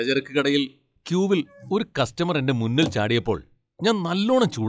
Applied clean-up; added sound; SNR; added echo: classical method log-MMSE.